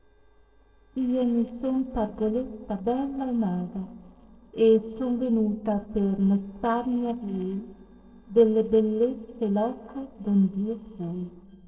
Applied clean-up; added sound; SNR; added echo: neural separator model SepFormer DNS4.